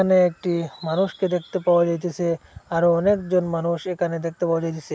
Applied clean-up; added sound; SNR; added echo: none; none; none; none.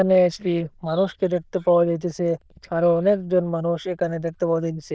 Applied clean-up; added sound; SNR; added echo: neural diffusion model UNIVERSE++.